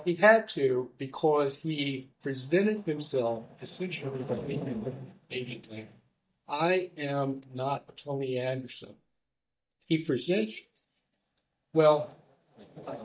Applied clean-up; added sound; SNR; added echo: neural mask model DeepFilterNet 3.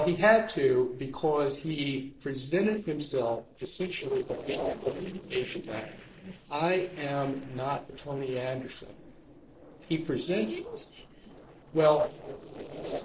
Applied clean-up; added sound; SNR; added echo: neural separator model SepFormer DNS4.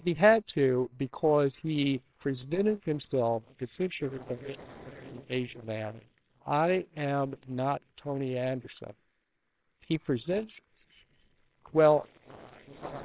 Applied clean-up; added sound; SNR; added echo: neural separator model SepFormer WHAMR!.